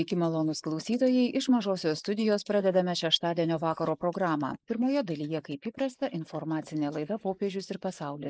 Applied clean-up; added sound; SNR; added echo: neural mask model Resemble Enhance denoiser.